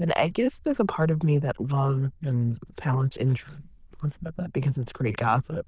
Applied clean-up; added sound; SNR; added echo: neural diffusion model UNIVERSE++.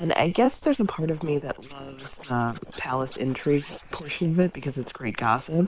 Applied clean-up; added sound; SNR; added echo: neural separator model SepFormer WHAM!.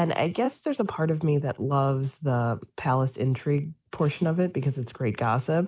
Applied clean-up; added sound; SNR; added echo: none; none; none; none.